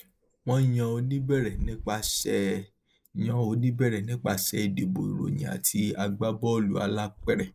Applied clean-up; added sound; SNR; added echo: neural mask model Resemble Enhance denoiser.